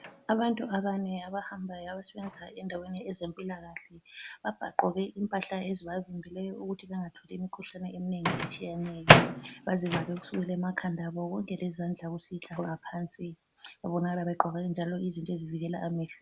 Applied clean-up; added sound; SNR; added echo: none; Microwave oven; 0 dB; none.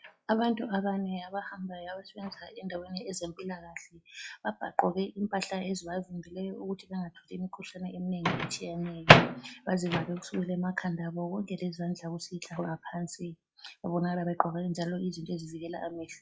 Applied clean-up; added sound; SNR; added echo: classical method log-MMSE.